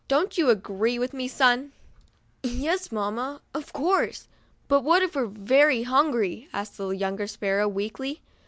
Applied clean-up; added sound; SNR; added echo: none; none; none; none.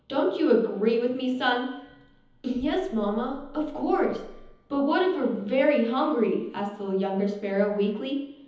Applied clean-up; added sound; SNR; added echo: none; none; none; reverberation time 1.3 s.